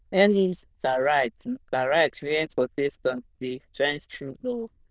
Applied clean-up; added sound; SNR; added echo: neural diffusion model UNIVERSE++.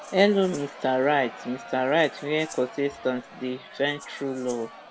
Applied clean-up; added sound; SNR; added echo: none; Crowd + Rattle (instrument); 17 dB; none.